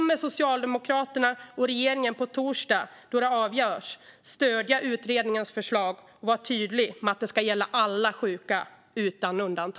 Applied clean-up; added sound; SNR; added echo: none; none; none; none.